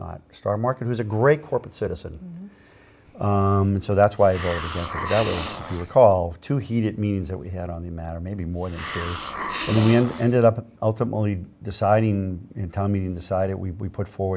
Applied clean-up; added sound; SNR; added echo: none; Hiss; 11 dB; none.